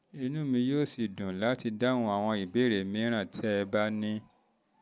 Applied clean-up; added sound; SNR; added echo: none; none; none; none.